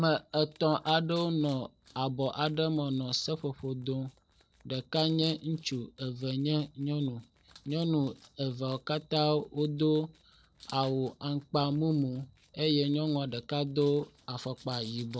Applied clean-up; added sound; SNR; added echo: neural separator model SepFormer DNS4.